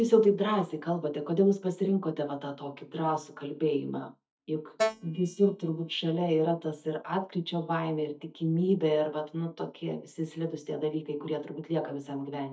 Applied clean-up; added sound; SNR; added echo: neural mask model DeepFilterNet 3.